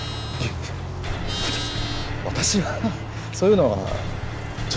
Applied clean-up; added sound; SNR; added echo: none; Livestock, farm animals, working animals; 13 dB; none.